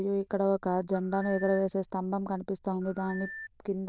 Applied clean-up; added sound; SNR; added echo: neural diffusion model UNIVERSE++.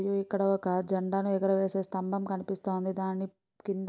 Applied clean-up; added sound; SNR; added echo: none; none; none; none.